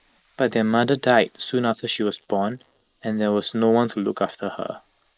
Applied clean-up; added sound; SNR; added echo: neural mask model Resemble Enhance denoiser.